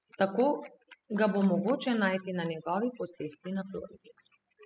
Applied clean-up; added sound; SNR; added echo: classical method spectral subtraction.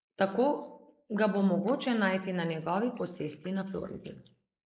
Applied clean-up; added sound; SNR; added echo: neural mask model Resemble Enhance denoiser.